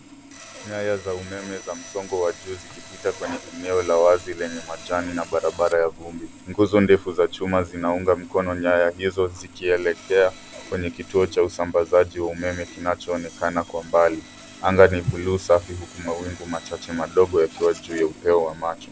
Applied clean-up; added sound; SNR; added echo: none; Sawing; 20 dB; none.